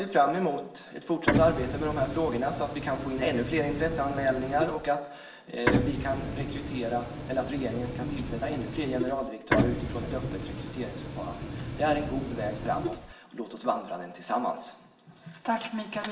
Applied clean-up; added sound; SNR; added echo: none; Printer; 2 dB; reverberation time 0.6 s.